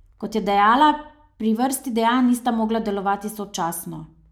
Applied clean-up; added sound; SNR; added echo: none; none; none; none.